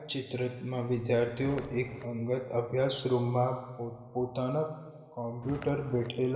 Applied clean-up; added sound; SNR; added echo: none; Walk, footsteps; 13 dB; reverberation time 1.9 s.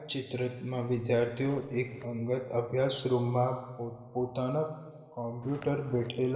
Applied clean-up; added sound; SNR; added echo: neural separator model SepFormer DNS4.